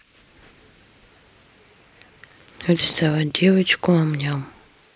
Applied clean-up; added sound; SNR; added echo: neural mask model Resemble Enhance denoiser.